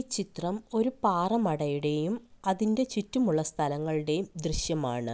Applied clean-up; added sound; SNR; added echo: none; none; none; none.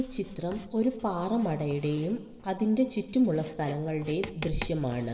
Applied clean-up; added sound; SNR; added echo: none; Writing; 17 dB; reverberation time 2.4 s.